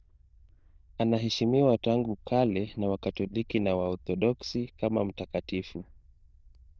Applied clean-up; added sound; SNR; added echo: neural diffusion model UNIVERSE++.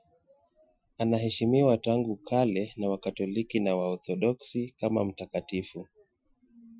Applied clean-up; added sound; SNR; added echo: classical method Wiener filter.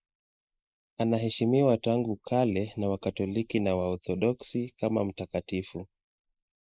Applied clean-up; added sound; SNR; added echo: neural mask model Resemble Enhance denoiser.